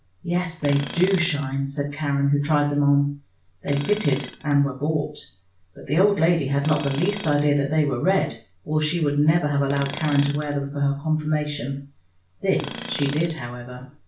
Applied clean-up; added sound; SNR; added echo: none; Tools; 15 dB; reverberation time 0.3 s.